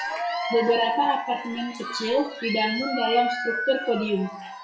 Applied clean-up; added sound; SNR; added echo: classical method WPE with log-MMSE.